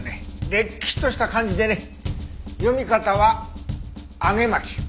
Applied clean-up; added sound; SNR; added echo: none; none; none; none.